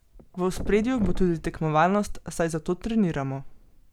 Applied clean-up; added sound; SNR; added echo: none; Thump, thud; 15 dB; none.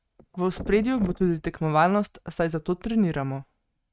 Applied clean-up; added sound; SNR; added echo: neural mask model RNNoise.